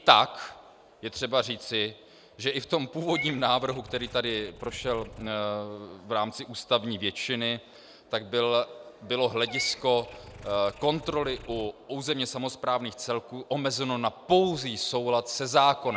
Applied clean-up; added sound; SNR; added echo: none; Meow / Purr; 18 dB; none.